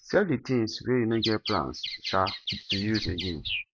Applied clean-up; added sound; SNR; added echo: neural mask model Resemble Enhance denoiser.